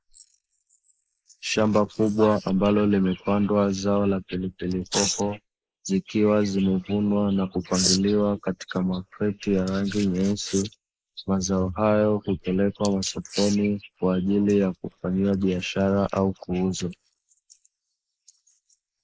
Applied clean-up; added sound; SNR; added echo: neural mask model Resemble Enhance denoiser.